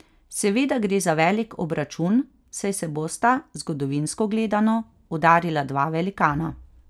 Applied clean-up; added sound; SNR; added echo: none; none; none; none.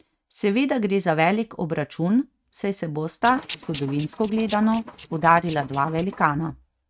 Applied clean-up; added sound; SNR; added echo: neural mask model RNNoise.